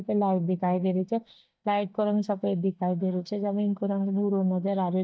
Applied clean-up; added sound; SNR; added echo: neural mask model DeepFilterNet 3.